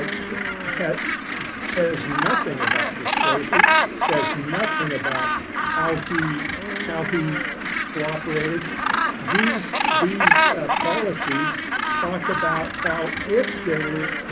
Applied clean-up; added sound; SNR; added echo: none; Gull, seagull; -4 dB; none.